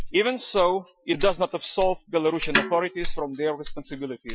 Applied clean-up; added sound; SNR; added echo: classical method Wiener filter.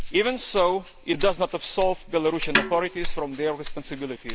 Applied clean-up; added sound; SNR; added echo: none; Rattle (instrument) + Snare drum; 5 dB; none.